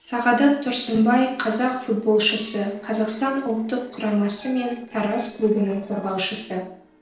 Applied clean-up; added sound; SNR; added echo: neural separator model SepFormer DNS4.